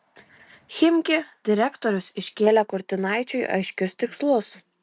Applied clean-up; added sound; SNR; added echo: none; none; none; none.